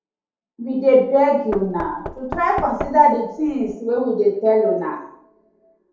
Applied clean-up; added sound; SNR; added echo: none; Knock; 14 dB; reverberation time 0.8 s.